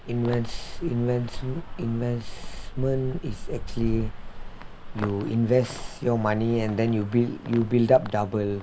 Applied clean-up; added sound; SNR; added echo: none; Traffic noise, roadway noise; 8 dB; none.